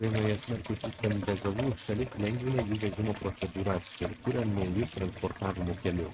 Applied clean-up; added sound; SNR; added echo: neural mask model RNNoise.